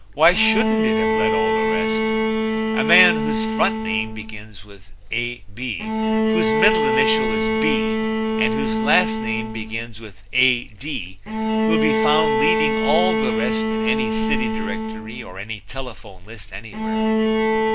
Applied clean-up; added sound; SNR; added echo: none; Bowed string instrument; -3 dB; none.